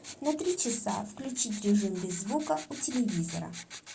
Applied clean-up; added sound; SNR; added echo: none; Writing; 14 dB; none.